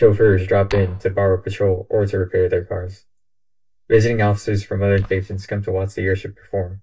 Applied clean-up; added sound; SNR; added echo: neural mask model DeepFilterNet 3.